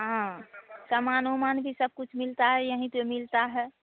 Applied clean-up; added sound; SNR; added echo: none; none; none; none.